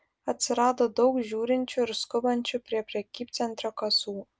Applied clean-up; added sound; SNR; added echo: none; none; none; none.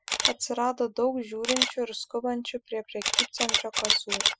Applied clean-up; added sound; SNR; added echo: classical method spectral subtraction.